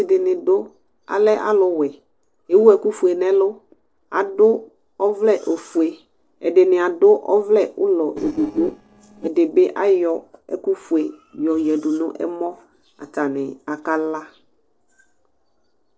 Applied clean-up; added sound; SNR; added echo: neural separator model SepFormer DNS4.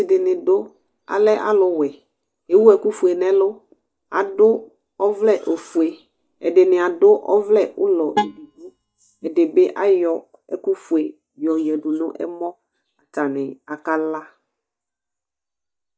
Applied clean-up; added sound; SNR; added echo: neural mask model DeepFilterNet 3.